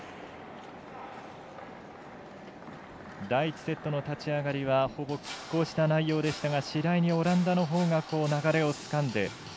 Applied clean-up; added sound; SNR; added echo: none; none; none; none.